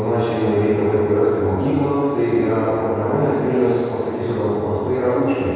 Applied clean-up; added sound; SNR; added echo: none; none; none; reverberation time 2.2 s.